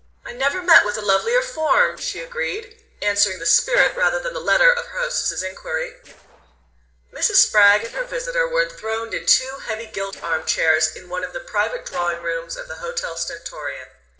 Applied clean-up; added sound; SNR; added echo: neural separator model SepFormer DNS4.